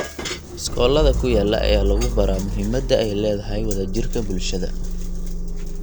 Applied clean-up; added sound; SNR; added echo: none; Idling / Engine starting / Motor vehicle (road); 0 dB; none.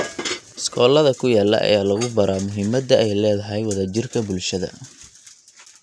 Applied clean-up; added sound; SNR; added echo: none; none; none; none.